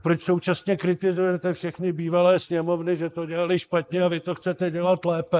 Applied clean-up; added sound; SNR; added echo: neural mask model Resemble Enhance denoiser.